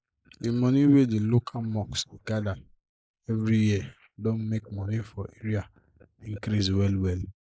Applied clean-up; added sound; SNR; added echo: neural mask model Resemble Enhance denoiser.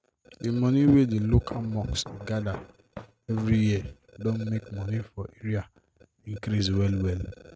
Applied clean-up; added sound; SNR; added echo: neural mask model RNNoise.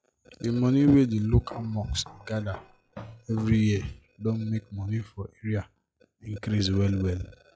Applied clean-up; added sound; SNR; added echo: classical method log-MMSE.